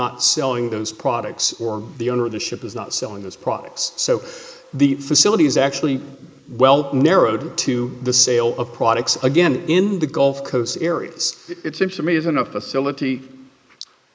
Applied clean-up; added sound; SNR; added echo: neural mask model Resemble Enhance denoiser.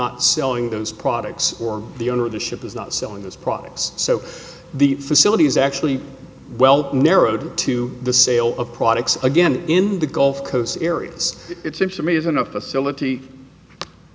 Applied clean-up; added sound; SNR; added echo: none; none; none; none.